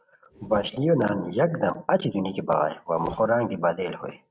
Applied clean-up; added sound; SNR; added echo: neural mask model RNNoise.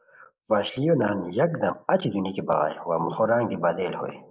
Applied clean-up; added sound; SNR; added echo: neural mask model Resemble Enhance denoiser.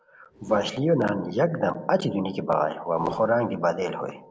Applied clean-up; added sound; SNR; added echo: neural separator model SepFormer DNS4.